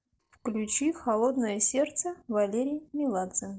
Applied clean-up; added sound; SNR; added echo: neural separator model SepFormer DNS4.